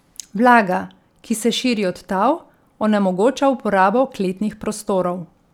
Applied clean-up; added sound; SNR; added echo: none; none; none; none.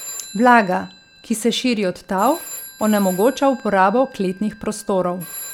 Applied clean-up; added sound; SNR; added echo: none; Telephone; 18 dB; none.